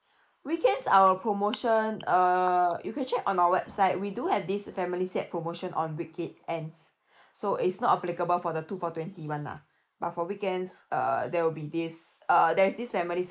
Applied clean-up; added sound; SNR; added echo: neural mask model Resemble Enhance denoiser.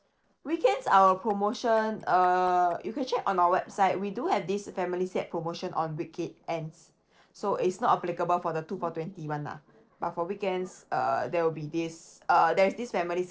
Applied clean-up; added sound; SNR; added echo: neural separator model SepFormer DNS4.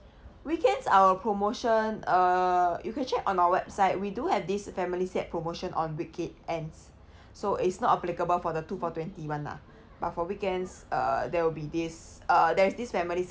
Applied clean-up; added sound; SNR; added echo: none; none; none; none.